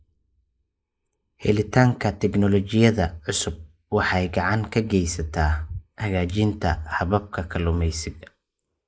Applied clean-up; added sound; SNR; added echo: neural mask model Resemble Enhance denoiser.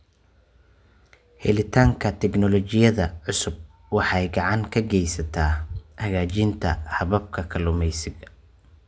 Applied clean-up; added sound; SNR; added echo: none; none; none; none.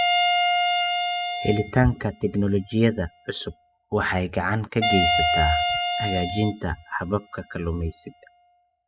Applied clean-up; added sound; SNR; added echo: classical method spectral subtraction.